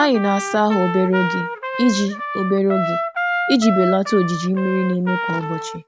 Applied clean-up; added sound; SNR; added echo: none; Trumpet; 6 dB; none.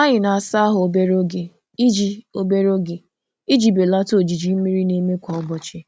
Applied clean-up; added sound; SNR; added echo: none; none; none; none.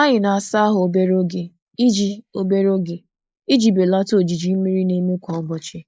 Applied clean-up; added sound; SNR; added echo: neural mask model Resemble Enhance denoiser.